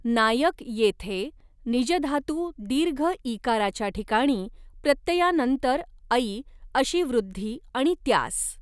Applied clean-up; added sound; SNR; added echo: none; none; none; none.